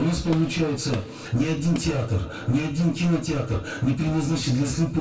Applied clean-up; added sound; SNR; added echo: none; Gunshot, gunfire; 20 dB; reverberation time 0.2 s.